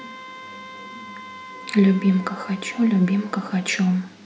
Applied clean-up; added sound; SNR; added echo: none; Wind instrument, woodwind instrument; 17 dB; none.